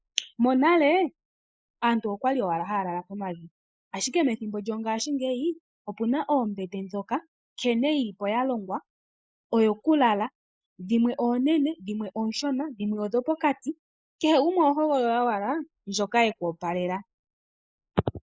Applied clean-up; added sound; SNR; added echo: neural mask model Resemble Enhance denoiser.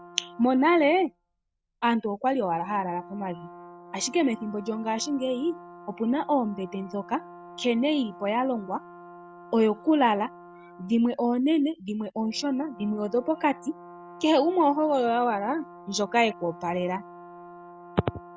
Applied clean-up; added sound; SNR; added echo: none; Brass instrument; 19 dB; none.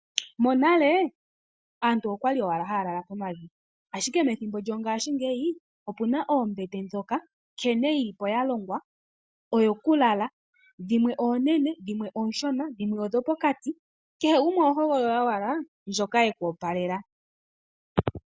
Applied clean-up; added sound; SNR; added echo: none; none; none; none.